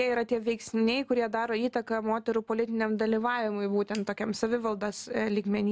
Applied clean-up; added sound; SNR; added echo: none; none; none; none.